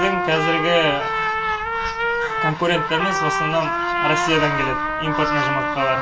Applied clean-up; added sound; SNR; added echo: none; Trumpet; 0 dB; reverberation time 0.2 s.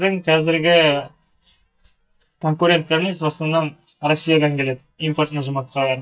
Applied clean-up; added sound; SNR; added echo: neural mask model DeepFilterNet 3.